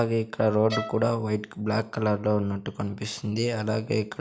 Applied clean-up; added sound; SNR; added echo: none; Bowed string instrument; 13 dB; none.